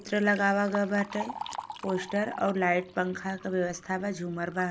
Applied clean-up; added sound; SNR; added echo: none; Liquid; 14 dB; none.